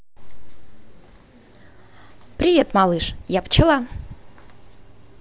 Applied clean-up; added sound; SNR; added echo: none; none; none; none.